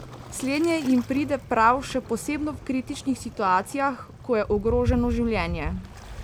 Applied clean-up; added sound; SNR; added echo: none; Waves, surf; 10 dB; none.